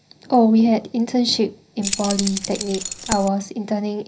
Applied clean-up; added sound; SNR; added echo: none; Keys jangling; 7 dB; reverberation time 0.5 s.